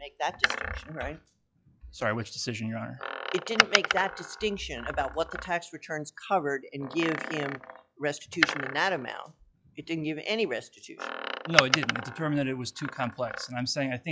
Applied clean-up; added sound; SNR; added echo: classical method log-MMSE.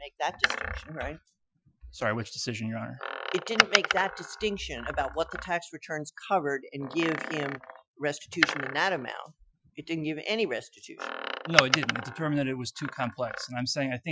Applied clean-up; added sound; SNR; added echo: classical method Wiener filter.